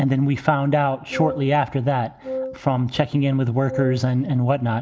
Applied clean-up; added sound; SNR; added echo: none; Wind instrument, woodwind instrument; 10 dB; none.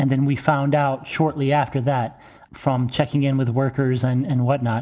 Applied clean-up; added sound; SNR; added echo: none; none; none; none.